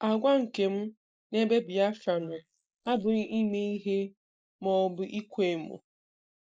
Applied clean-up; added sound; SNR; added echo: neural mask model Resemble Enhance denoiser.